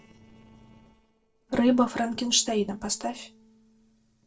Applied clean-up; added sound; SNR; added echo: neural separator model SepFormer DNS4.